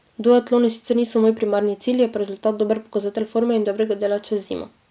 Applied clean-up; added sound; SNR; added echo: none; none; none; none.